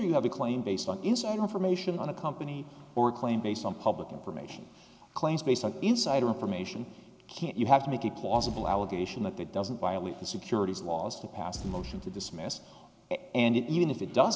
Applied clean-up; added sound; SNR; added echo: none; Boom; 15 dB; none.